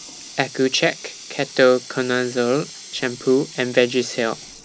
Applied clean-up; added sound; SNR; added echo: none; Water tap, faucet; 17 dB; none.